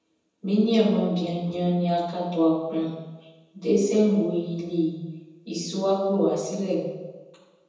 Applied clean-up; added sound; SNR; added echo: none; none; none; reverberation time 1.1 s.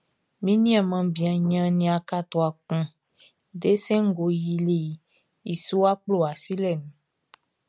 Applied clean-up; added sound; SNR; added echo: none; none; none; none.